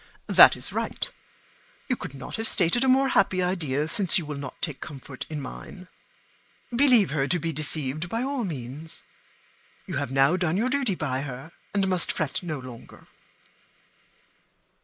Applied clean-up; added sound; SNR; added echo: neural mask model Resemble Enhance denoiser.